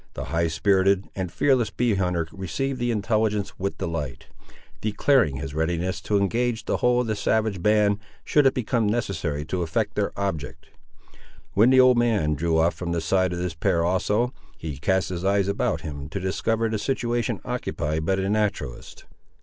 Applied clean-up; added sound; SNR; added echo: none; none; none; none.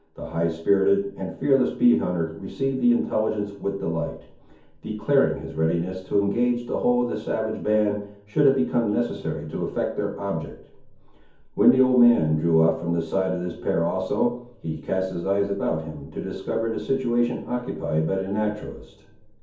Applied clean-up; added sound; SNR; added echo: none; none; none; reverberation time 0.6 s.